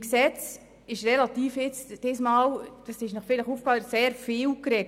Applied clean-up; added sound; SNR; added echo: none; none; none; none.